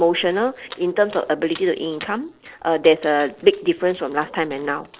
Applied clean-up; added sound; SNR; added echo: neural separator model SepFormer DNS4.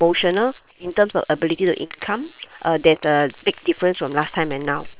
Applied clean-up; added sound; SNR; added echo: neural separator model SepFormer WHAM!.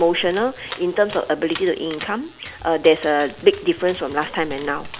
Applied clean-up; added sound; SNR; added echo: none; Dog; 17 dB; none.